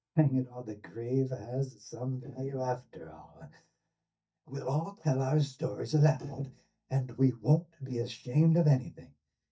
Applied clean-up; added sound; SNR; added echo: neural mask model DeepFilterNet 3.